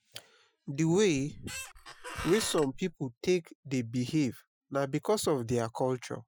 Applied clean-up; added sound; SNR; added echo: classical method Wiener filter.